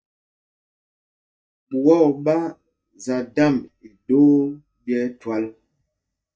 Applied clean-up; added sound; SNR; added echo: neural mask model DeepFilterNet 3.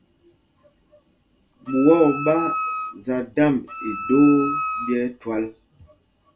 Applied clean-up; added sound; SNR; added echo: none; Wind instrument, woodwind instrument; 6 dB; reverberation time 0.2 s.